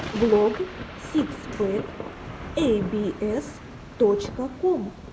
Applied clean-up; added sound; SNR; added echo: none; Thunder / Rain; 11 dB; none.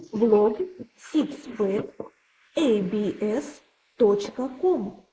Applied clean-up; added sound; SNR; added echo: neural mask model Resemble Enhance denoiser.